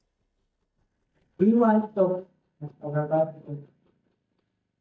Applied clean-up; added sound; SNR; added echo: neural mask model DeepFilterNet 3.